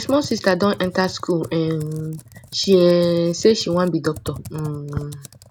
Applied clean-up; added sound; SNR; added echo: none; Computer keyboard; 18 dB; none.